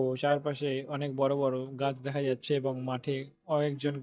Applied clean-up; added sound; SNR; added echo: neural mask model DeepFilterNet 3.